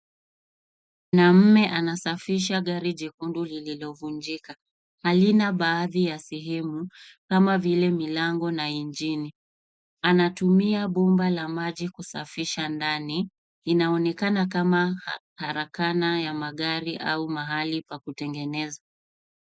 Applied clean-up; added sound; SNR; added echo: none; none; none; none.